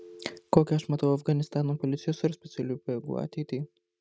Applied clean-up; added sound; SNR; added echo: neural mask model RNNoise.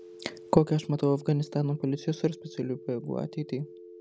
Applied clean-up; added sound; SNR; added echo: none; Telephone; 18 dB; none.